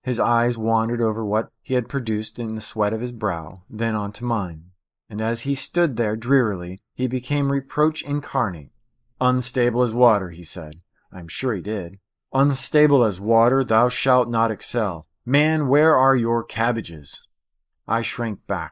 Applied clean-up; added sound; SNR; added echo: neural mask model Resemble Enhance denoiser.